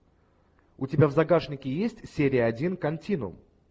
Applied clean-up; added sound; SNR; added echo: none; none; none; none.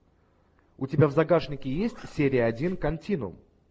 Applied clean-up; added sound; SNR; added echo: none; Meow; 12 dB; none.